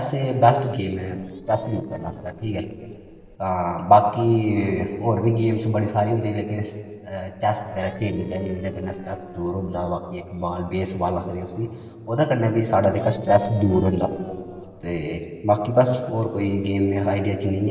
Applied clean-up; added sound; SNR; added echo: neural separator model SepFormer DNS4.